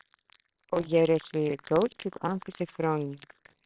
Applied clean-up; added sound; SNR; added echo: neural separator model SepFormer WHAMR!.